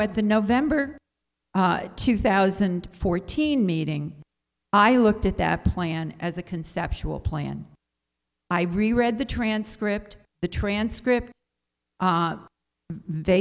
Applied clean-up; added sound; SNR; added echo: none; none; none; none.